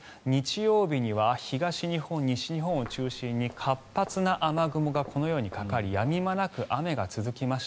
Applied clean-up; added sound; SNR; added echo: none; Walk, footsteps; 19 dB; none.